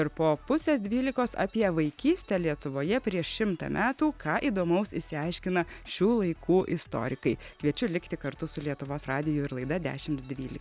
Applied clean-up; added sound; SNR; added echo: none; none; none; none.